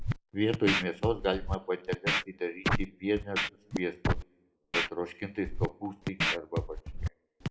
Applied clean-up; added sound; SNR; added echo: none; Scratching (performance technique); 0 dB; reverberation time 0.6 s.